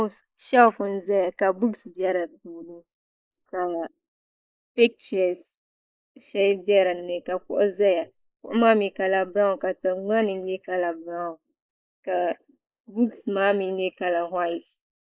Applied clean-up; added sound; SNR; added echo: neural mask model Resemble Enhance denoiser.